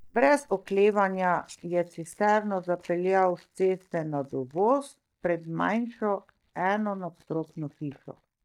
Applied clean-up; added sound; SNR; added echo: neural mask model DeepFilterNet 3.